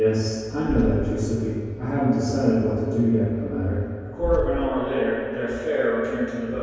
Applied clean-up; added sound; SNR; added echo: none; Boom; 10 dB; reverberation time 2.2 s.